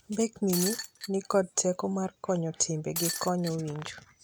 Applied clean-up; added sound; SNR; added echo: none; Shatter; 5 dB; none.